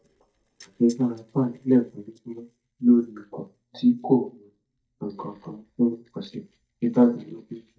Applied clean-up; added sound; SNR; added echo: neural mask model DeepFilterNet 3.